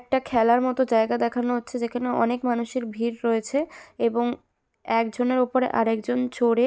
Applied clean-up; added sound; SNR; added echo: none; none; none; none.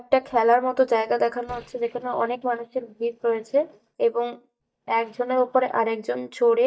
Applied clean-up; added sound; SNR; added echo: neural mask model DeepFilterNet 3.